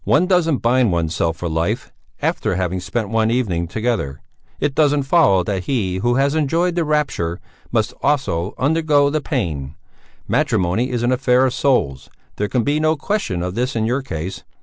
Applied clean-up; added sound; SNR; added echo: none; none; none; none.